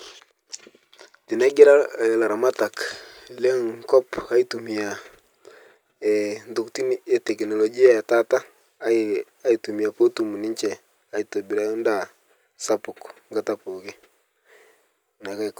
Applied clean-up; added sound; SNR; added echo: none; none; none; none.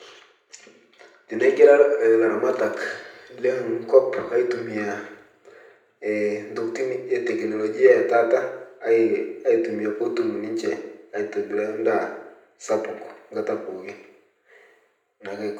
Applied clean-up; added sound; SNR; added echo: none; none; none; reverberation time 0.7 s.